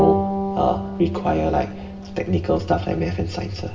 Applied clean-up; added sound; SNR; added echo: none; Bowed string instrument; 4 dB; reverberation time 2.2 s.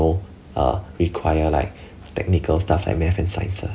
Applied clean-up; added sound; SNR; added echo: none; none; none; none.